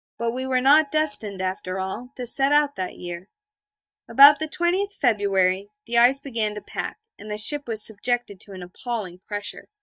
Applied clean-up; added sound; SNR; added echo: neural mask model DeepFilterNet 3.